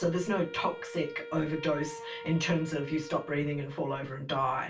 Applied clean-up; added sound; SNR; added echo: none; Wind instrument, woodwind instrument; 13 dB; reverberation time 0.2 s.